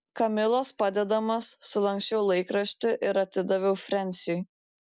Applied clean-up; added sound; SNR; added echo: none; none; none; none.